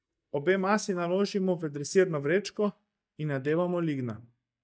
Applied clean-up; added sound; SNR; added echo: neural mask model DeepFilterNet 3.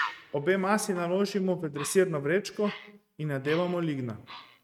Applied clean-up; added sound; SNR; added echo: neural mask model RNNoise.